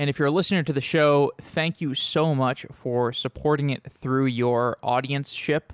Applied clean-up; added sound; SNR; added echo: none; none; none; none.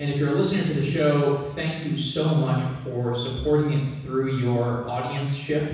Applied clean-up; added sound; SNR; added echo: none; none; none; reverberation time 1.1 s.